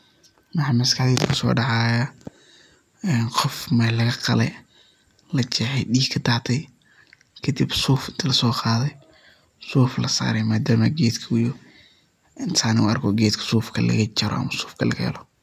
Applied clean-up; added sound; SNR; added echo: none; none; none; none.